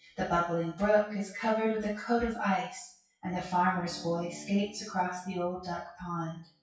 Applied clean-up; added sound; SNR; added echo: classical method WPE with log-MMSE.